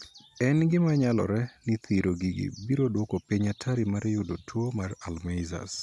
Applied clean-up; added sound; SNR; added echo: none; none; none; none.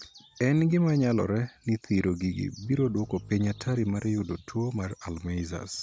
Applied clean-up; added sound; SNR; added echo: none; Bowed string instrument; 20 dB; none.